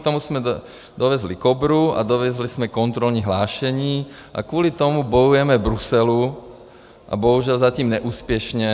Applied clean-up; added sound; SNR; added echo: none; none; none; none.